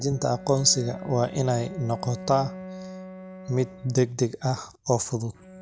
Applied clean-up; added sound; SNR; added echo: none; Bowed string instrument; 15 dB; none.